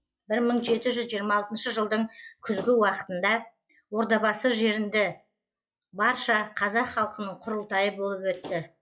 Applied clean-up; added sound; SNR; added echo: classical method log-MMSE.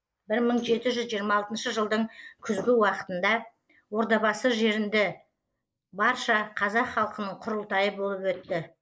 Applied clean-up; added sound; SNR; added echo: neural mask model Resemble Enhance denoiser.